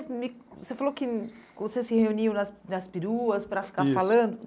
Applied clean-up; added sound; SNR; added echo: none; none; none; none.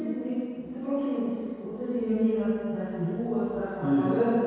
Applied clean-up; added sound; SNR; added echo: none; none; none; reverberation time 2.0 s.